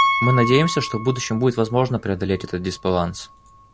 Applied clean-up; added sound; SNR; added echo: none; Piano; 6 dB; none.